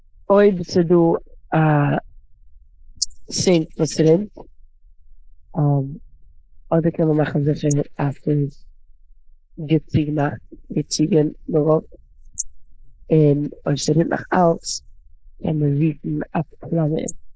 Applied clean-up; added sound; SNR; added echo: neural mask model Resemble Enhance denoiser.